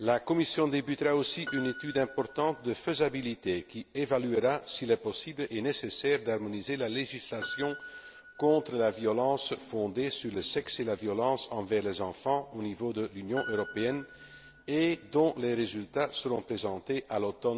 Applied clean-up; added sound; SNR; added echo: none; Piano; 18 dB; none.